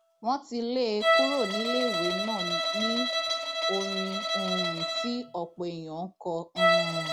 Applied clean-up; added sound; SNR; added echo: none; Bowed string instrument; -3 dB; none.